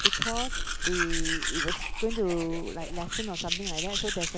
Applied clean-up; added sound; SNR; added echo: none; Domestic sounds, home sounds; -3 dB; none.